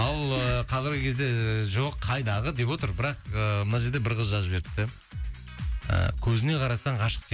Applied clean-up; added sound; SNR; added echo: none; none; none; none.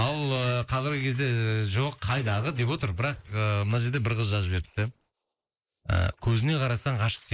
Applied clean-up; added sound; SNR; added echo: neural mask model Resemble Enhance denoiser.